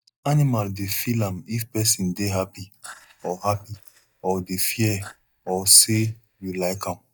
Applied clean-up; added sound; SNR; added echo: neural mask model DeepFilterNet 3.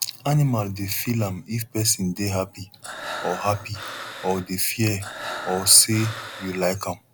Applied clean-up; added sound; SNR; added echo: none; Breathing; 11 dB; none.